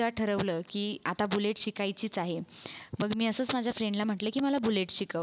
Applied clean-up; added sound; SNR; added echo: none; none; none; none.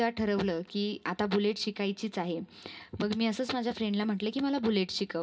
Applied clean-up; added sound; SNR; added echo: none; none; none; reverberation time 0.3 s.